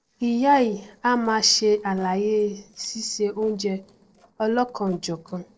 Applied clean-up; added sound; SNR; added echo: neural separator model SepFormer DNS4.